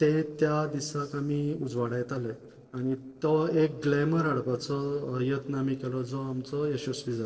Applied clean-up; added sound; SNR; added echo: neural separator model SepFormer DNS4.